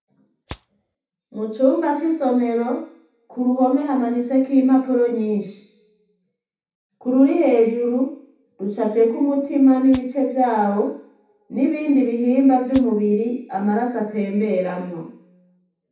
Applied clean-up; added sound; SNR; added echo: none; Rattle (instrument); 19 dB; reverberation time 0.7 s.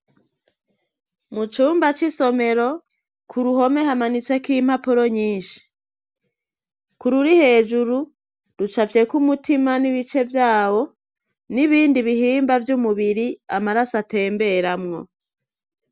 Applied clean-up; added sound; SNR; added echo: none; none; none; none.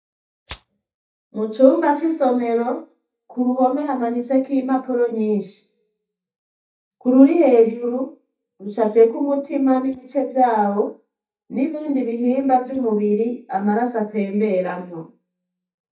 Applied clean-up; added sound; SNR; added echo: neural mask model DeepFilterNet 3.